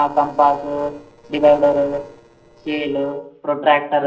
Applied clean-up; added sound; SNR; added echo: neural separator model SepFormer DNS4.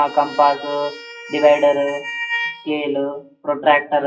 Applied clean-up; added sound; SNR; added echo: classical method WPE with log-MMSE.